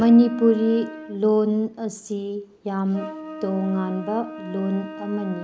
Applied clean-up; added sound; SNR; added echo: none; Wind instrument, woodwind instrument; 15 dB; none.